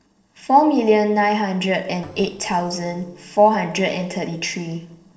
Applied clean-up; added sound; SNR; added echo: neural separator model SepFormer DNS4.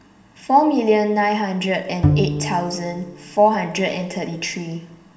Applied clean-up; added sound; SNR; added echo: none; Bowed string instrument; 4 dB; reverberation time 1.0 s.